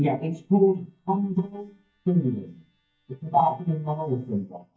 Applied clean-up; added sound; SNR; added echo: neural mask model DeepFilterNet 3.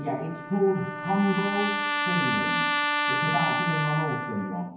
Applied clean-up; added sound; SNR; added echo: none; Trumpet; 0 dB; reverberation time 0.9 s.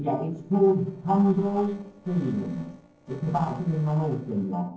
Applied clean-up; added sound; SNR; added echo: neural separator model SepFormer DNS4.